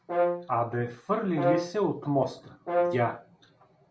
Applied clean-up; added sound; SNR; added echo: none; Brass instrument; 1 dB; none.